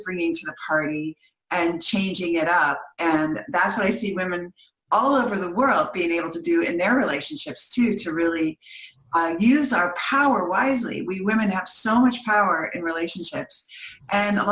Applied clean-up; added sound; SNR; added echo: none; none; none; none.